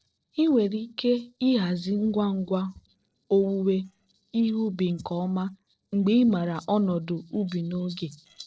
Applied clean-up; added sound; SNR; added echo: neural separator model SepFormer DNS4.